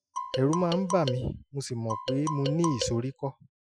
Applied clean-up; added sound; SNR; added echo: classical method Wiener filter.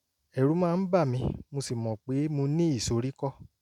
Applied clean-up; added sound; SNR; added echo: none; none; none; none.